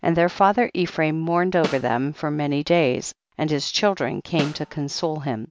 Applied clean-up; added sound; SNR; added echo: none; Snare drum; 12 dB; none.